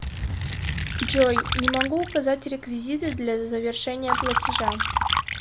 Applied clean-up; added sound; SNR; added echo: none; Liquid; 1 dB; none.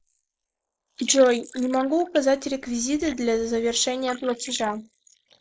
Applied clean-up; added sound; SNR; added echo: neural mask model Resemble Enhance denoiser.